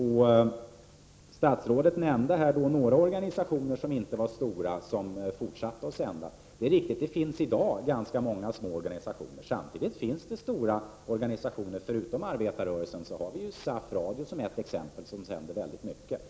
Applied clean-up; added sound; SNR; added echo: none; none; none; none.